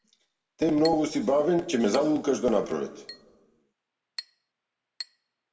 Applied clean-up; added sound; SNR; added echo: none; Chink, clink; 19 dB; reverberation time 1.0 s.